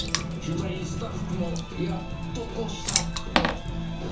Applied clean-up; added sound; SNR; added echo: none; Water / Splash, splatter; 0 dB; reverberation time 0.7 s.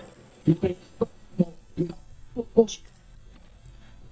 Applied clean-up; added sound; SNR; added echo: neural mask model DeepFilterNet 3.